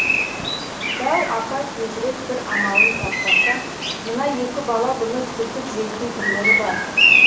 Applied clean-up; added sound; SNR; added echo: none; Bird vocalization, bird call, bird song; -5 dB; reverberation time 0.6 s.